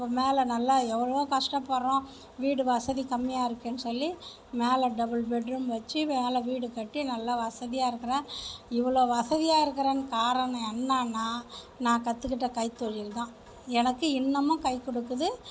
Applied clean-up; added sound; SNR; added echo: none; none; none; none.